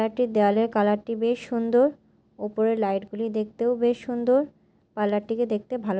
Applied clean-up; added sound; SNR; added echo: none; none; none; none.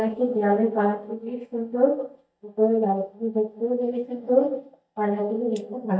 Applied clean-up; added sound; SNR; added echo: neural mask model DeepFilterNet 3.